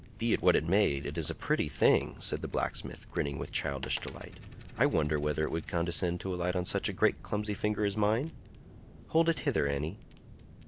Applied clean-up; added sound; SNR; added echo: none; Fire + Coin (dropping); 17 dB; none.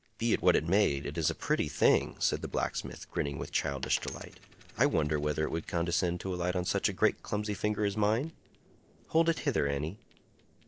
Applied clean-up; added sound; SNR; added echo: neural separator model SepFormer DNS4.